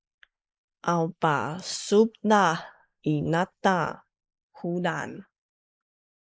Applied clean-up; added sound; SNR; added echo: neural mask model Resemble Enhance denoiser.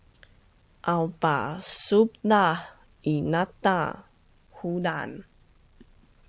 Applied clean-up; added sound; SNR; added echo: none; none; none; none.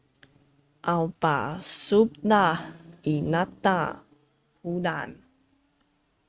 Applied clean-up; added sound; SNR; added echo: neural mask model RNNoise.